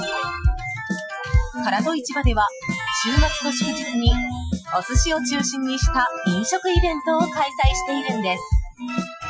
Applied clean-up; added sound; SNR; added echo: classical method Wiener filter.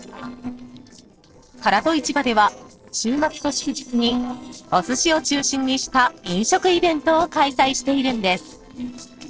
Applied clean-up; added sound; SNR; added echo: neural separator model SepFormer DNS4.